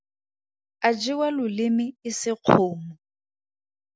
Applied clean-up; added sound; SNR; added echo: none; none; none; none.